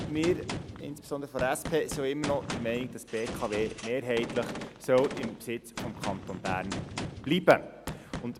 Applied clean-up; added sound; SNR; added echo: none; Gunshot, gunfire; 8 dB; none.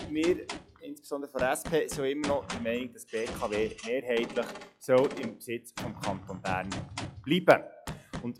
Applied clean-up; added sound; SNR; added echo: classical method log-MMSE.